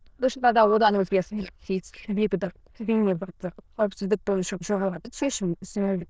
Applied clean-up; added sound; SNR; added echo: neural diffusion model UNIVERSE++.